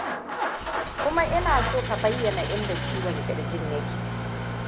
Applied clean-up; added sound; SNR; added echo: none; Idling / Engine starting; -1 dB; none.